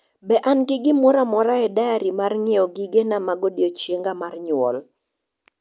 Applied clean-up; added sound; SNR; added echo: none; none; none; none.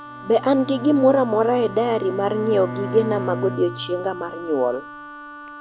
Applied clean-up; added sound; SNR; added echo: none; Wind instrument, woodwind instrument + Bowed string instrument; 11 dB; none.